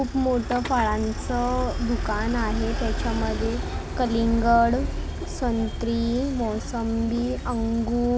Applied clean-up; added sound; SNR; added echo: none; none; none; none.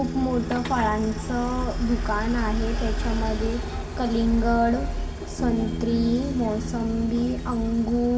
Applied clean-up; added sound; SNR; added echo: none; Bass guitar; 11 dB; reverberation time 2.3 s.